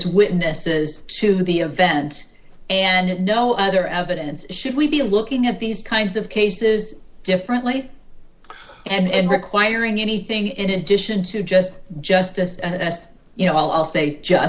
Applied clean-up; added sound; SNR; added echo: none; Livestock, farm animals, working animals; 19 dB; none.